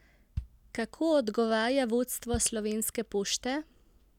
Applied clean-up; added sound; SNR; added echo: none; Bass drum; 15 dB; none.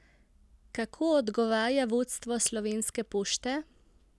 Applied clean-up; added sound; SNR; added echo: none; none; none; none.